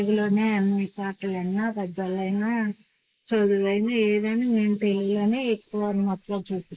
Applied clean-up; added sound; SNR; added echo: neural mask model Resemble Enhance denoiser.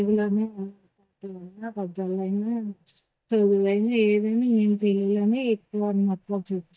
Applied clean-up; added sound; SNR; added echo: neural mask model DeepFilterNet 3.